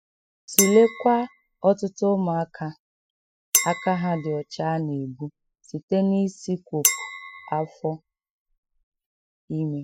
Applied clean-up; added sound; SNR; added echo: classical method spectral subtraction.